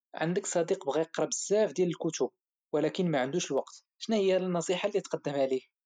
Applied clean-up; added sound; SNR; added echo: none; none; none; none.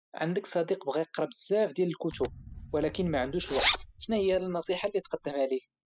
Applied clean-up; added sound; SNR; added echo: classical method spectral subtraction.